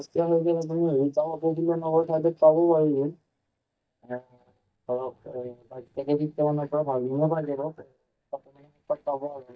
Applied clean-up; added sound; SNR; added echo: neural mask model DeepFilterNet 3.